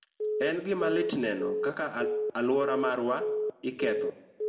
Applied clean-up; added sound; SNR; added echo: none; Telephone; 1 dB; reverberation time 0.8 s.